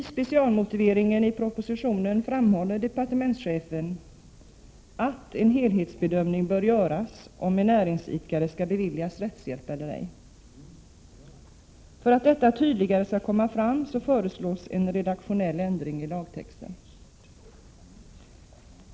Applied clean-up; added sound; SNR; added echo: none; none; none; none.